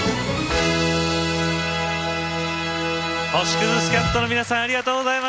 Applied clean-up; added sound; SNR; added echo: none; none; none; none.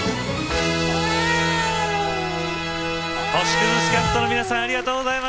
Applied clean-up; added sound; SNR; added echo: none; Cat; 3 dB; none.